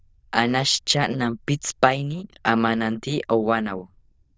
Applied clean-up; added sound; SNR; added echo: neural diffusion model UNIVERSE++.